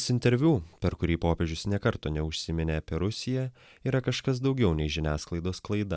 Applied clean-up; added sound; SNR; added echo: none; none; none; none.